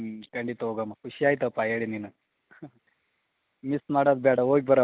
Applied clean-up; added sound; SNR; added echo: none; none; none; none.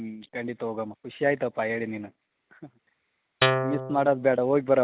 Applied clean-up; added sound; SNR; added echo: none; Guitar; -1 dB; none.